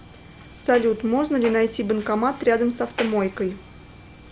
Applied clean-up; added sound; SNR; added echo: none; none; none; none.